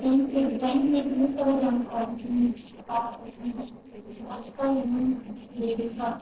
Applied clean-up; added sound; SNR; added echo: neural separator model SepFormer DNS4.